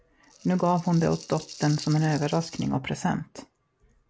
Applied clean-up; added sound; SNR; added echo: none; Rattle (instrument); 17 dB; none.